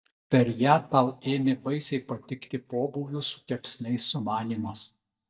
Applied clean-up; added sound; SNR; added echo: neural mask model DeepFilterNet 3.